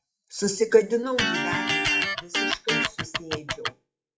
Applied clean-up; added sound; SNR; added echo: classical method WPE with log-MMSE.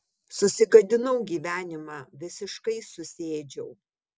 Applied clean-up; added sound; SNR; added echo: none; none; none; none.